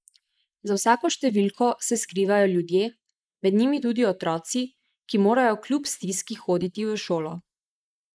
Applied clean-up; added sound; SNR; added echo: neural mask model Resemble Enhance denoiser.